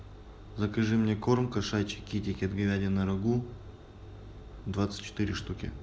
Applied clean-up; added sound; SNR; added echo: none; none; none; none.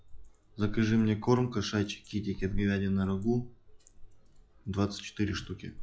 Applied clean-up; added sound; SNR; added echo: classical method log-MMSE.